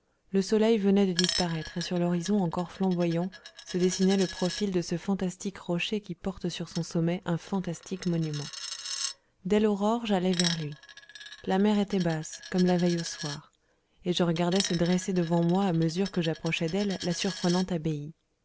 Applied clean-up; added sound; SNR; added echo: none; Coin (dropping); 13 dB; none.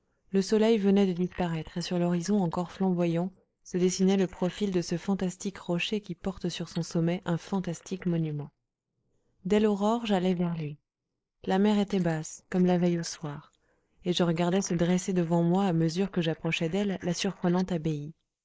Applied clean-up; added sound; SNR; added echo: neural mask model Resemble Enhance denoiser.